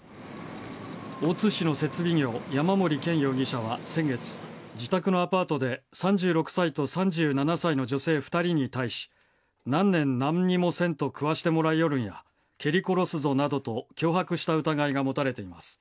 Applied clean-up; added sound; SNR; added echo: none; none; none; none.